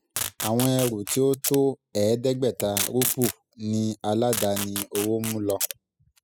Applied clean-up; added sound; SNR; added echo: classical method spectral subtraction.